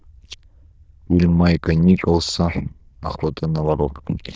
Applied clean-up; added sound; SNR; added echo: neural diffusion model UNIVERSE++.